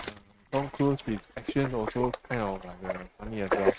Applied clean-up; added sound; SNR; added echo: neural mask model RNNoise.